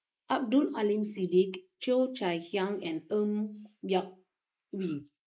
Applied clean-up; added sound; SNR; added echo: neural mask model Resemble Enhance denoiser.